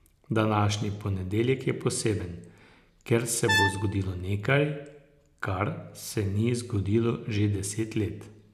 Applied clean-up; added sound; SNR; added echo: none; Brass instrument; 3 dB; none.